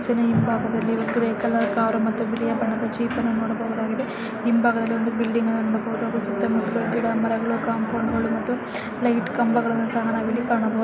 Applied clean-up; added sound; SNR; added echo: none; none; none; none.